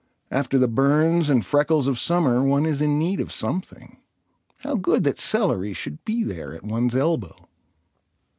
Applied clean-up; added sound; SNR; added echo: none; none; none; none.